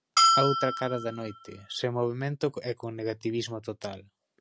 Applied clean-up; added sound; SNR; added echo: none; Bell; -4 dB; none.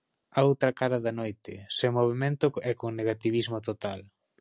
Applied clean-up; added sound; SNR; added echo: none; none; none; none.